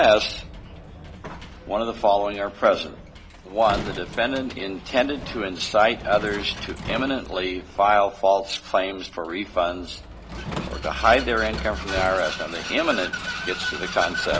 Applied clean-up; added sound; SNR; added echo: none; Vehicle; 10 dB; none.